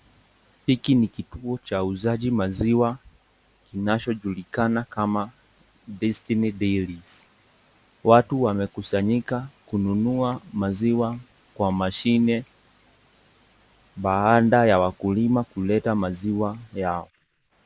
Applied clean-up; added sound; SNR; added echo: neural mask model Resemble Enhance denoiser.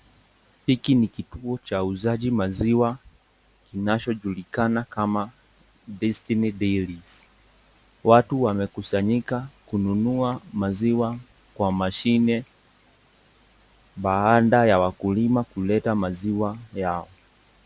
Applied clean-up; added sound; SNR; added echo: none; none; none; none.